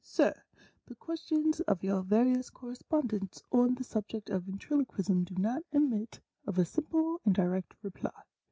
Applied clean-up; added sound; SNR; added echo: none; none; none; none.